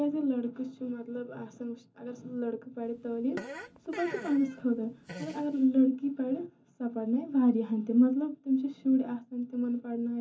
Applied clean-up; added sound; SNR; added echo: none; Fart; 15 dB; reverberation time 0.3 s.